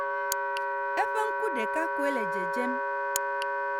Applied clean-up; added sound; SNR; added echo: none; Wind instrument, woodwind instrument; -5 dB; none.